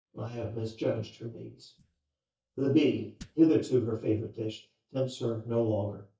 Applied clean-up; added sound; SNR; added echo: neural mask model DeepFilterNet 3.